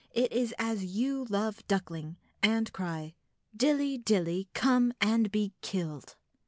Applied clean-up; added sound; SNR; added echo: none; none; none; none.